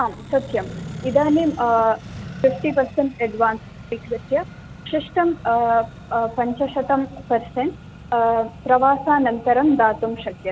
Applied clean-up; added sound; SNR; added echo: none; Accelerating, revving, vroom; 16 dB; none.